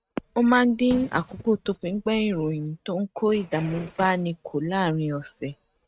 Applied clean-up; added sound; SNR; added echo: neural mask model RNNoise.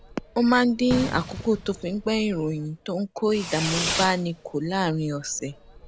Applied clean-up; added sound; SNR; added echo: none; Fireworks; 10 dB; none.